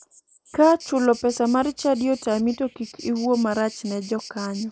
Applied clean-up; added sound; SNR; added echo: neural mask model Resemble Enhance denoiser.